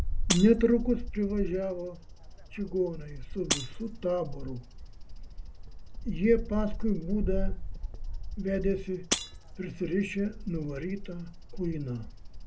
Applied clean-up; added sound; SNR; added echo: none; Shatter + Bird vocalization, bird call, bird song; 3 dB; none.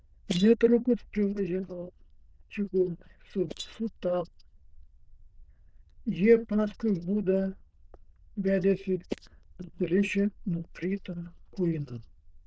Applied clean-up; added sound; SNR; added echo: neural diffusion model UNIVERSE++.